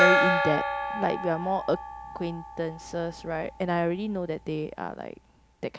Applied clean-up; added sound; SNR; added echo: none; Gong; 0 dB; none.